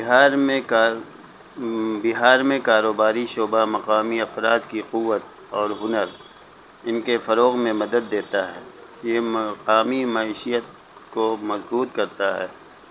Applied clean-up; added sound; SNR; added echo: none; none; none; none.